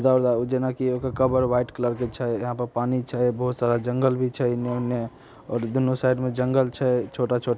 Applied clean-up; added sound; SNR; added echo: none; none; none; none.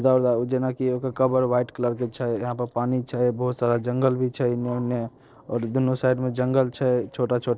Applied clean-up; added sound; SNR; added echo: neural separator model SepFormer DNS4.